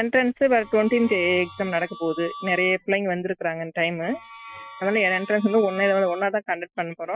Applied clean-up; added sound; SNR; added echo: classical method Wiener filter.